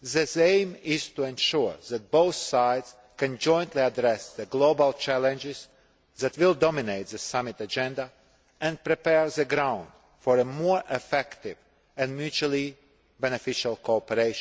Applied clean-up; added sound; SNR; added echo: none; none; none; none.